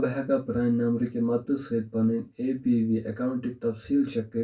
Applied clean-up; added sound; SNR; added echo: none; none; none; reverberation time 0.2 s.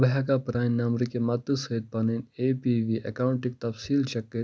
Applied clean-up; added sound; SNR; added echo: none; none; none; none.